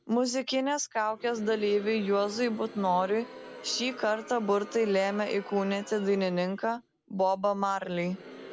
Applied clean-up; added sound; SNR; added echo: none; Crowd; 18 dB; none.